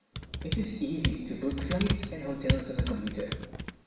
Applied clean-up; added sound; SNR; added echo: none; Computer keyboard; 0 dB; reverberation time 0.6 s.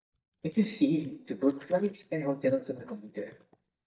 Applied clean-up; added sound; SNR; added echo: neural mask model DeepFilterNet 3.